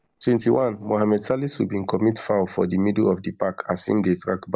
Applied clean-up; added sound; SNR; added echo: neural separator model SepFormer DNS4.